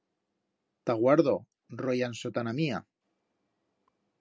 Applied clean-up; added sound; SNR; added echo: none; none; none; none.